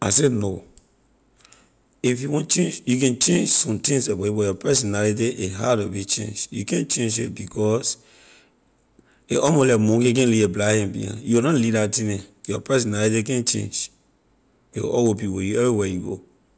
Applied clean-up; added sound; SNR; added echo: none; none; none; none.